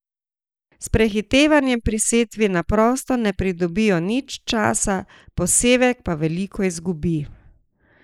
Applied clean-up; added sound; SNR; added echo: neural mask model Resemble Enhance denoiser.